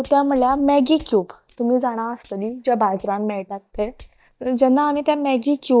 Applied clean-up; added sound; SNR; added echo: neural mask model DeepFilterNet 3.